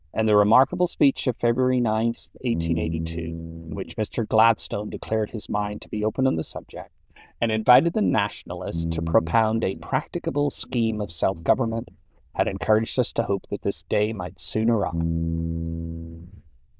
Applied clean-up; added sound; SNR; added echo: neural diffusion model UNIVERSE++.